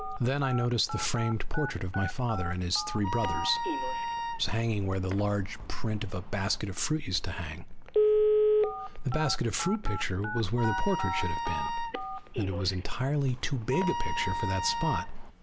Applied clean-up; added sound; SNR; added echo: none; Telephone + Wind instrument, woodwind instrument; 3 dB; none.